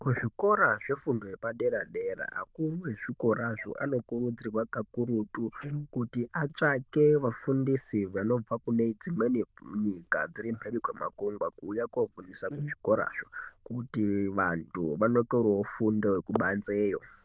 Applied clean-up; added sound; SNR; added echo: neural diffusion model UNIVERSE++.